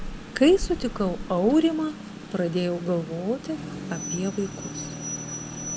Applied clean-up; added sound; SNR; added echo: none; Rain; 9 dB; none.